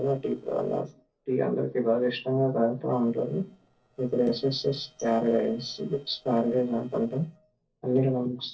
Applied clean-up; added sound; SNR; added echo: neural separator model SepFormer DNS4.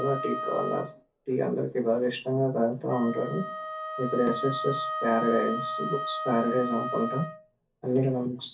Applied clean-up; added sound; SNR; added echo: none; Wind instrument, woodwind instrument; 7 dB; reverberation time 0.3 s.